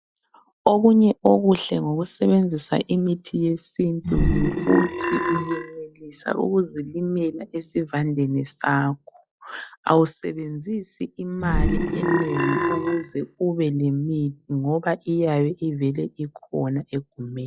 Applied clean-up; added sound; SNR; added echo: classical method log-MMSE.